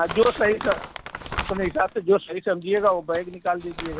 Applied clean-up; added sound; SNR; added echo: none; Crumpling, crinkling; 12 dB; none.